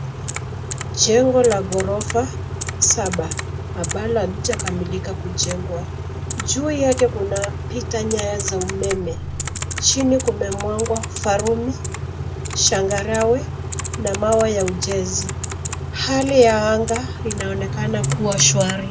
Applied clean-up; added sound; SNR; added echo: none; Idling / Accelerating, revving, vroom / Car + Typing; 5 dB; none.